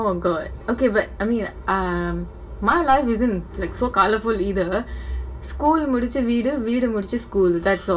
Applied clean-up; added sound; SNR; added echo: none; none; none; reverberation time 0.2 s.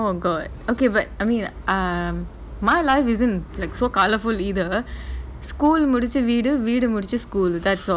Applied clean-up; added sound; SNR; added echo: none; none; none; none.